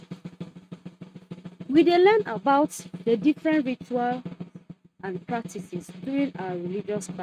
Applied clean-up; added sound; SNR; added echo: neural mask model RNNoise.